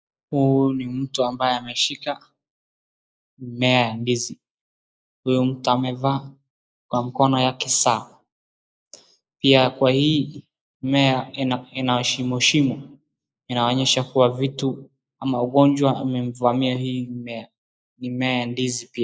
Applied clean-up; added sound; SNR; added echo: neural mask model Resemble Enhance denoiser.